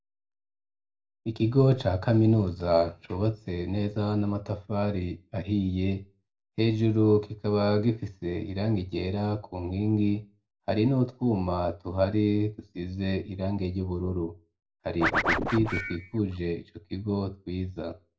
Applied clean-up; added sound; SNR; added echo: none; Scratching (performance technique); 2 dB; reverberation time 0.3 s.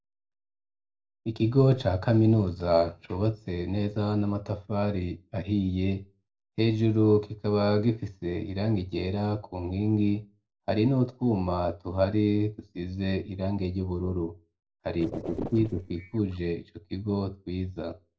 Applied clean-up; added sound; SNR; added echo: neural separator model SepFormer DNS4.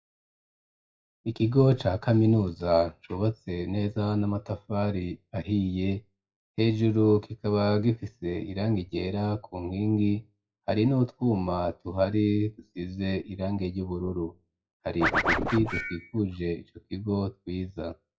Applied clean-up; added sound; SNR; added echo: classical method WPE with log-MMSE.